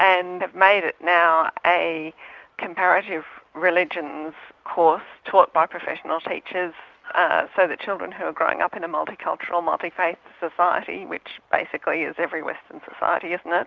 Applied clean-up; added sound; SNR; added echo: none; none; none; none.